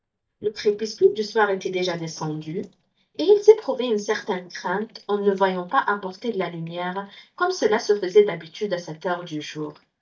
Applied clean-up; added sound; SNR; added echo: neural mask model DeepFilterNet 3.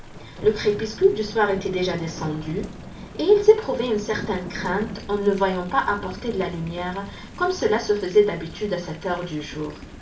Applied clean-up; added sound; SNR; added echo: none; Thunder / Rain; 14 dB; reverberation time 0.3 s.